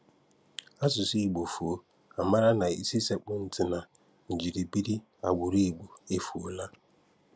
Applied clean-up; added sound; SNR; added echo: none; none; none; none.